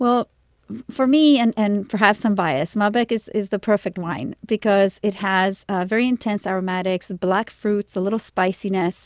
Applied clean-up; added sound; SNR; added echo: none; none; none; none.